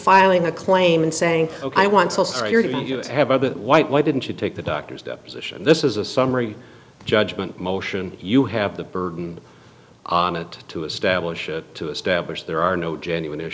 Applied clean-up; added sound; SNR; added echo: none; none; none; none.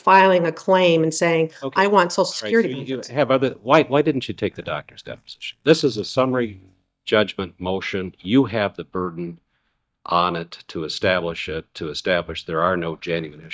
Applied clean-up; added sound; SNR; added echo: neural mask model DeepFilterNet 3.